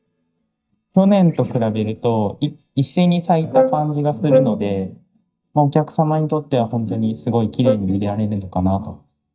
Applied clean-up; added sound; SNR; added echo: neural mask model DeepFilterNet 3.